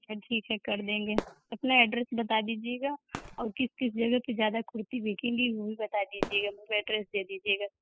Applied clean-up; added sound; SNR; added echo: classical method spectral subtraction.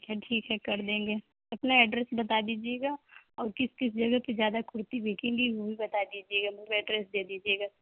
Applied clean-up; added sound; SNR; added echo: none; none; none; none.